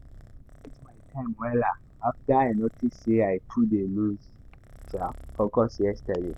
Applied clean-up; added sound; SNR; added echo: none; Purr + Boat, Water vehicle; 18 dB; none.